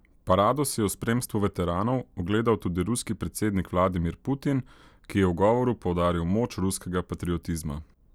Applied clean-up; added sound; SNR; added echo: none; none; none; none.